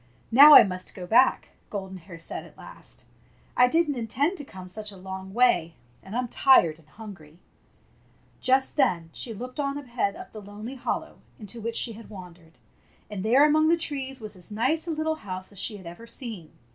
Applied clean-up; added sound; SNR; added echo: none; none; none; none.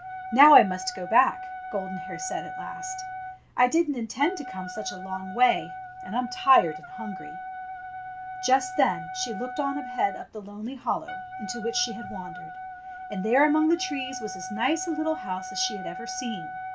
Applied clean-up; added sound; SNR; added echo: none; Wind instrument, woodwind instrument; 10 dB; none.